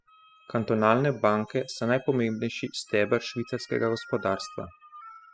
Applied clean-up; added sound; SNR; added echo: classical method spectral subtraction.